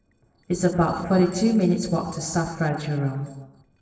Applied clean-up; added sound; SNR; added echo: neural separator model SepFormer DNS4.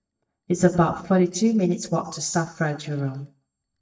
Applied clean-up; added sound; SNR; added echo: neural mask model DeepFilterNet 3.